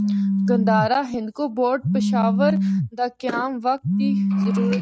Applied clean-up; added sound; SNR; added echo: neural mask model RNNoise.